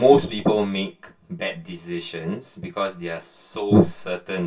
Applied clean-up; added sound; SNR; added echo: none; none; none; reverberation time 0.2 s.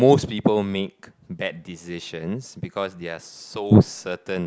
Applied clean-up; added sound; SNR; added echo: none; none; none; none.